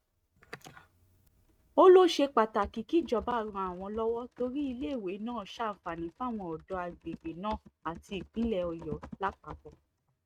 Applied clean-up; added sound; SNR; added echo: neural mask model RNNoise.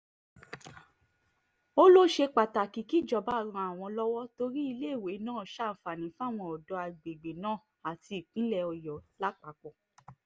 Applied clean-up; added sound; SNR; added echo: none; none; none; none.